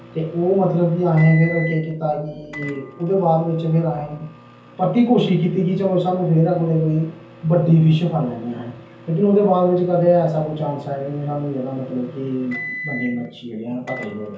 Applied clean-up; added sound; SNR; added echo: none; Microwave oven; 18 dB; reverberation time 0.5 s.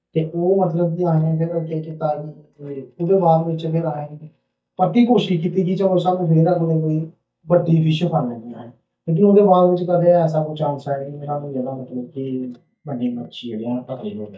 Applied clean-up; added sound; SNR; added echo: neural mask model DeepFilterNet 3.